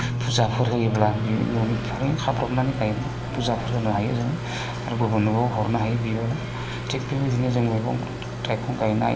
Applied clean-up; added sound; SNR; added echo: none; Microwave oven; 5 dB; reverberation time 0.9 s.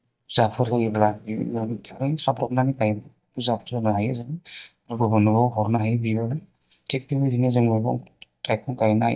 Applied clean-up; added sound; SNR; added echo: neural mask model DeepFilterNet 3.